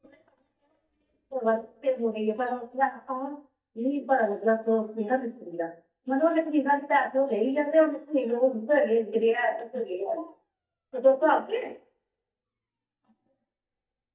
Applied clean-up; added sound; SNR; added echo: neural mask model DeepFilterNet 3.